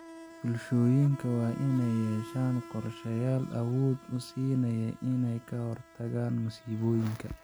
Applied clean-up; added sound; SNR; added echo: none; Insect; 18 dB; none.